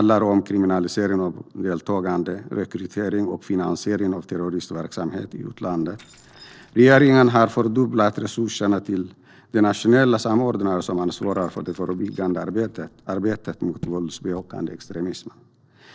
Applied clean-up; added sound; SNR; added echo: neural separator model SepFormer DNS4.